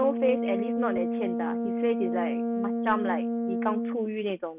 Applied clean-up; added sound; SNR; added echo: none; Brass instrument; -1 dB; none.